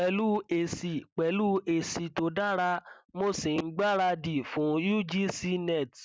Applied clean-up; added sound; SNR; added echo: none; none; none; none.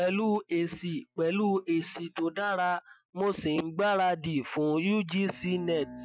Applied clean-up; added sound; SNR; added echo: classical method Wiener filter.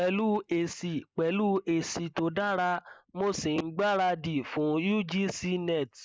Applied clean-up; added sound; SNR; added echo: neural mask model Resemble Enhance denoiser.